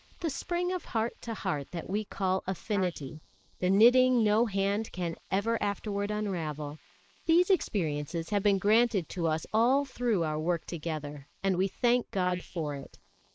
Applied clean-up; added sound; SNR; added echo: neural mask model Resemble Enhance denoiser.